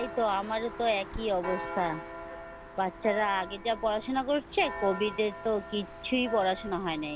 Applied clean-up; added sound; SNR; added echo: none; Church bell; 10 dB; none.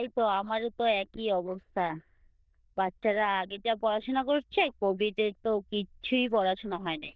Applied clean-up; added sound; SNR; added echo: neural diffusion model UNIVERSE++.